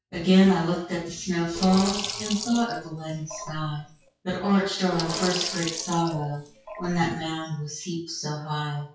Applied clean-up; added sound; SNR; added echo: classical method WPE with log-MMSE.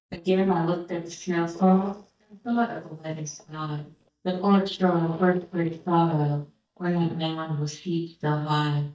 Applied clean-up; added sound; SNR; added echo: neural mask model DeepFilterNet 3.